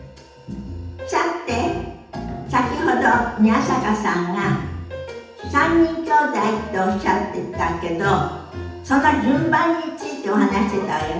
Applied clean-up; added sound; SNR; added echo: none; none; none; reverberation time 0.8 s.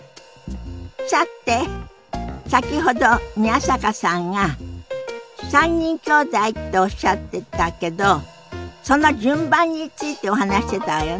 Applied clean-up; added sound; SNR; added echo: none; none; none; none.